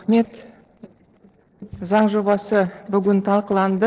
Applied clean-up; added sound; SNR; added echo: neural separator model SepFormer DNS4.